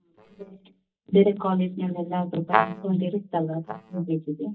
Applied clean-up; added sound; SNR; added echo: neural mask model DeepFilterNet 3.